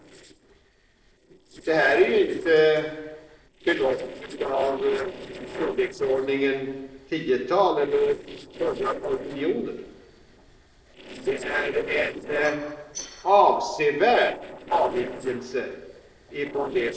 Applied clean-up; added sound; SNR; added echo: neural separator model SepFormer DNS4.